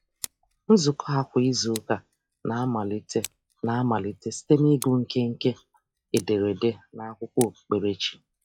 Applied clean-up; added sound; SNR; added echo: classical method log-MMSE.